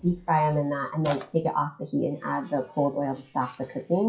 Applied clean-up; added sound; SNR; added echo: classical method WPE with log-MMSE.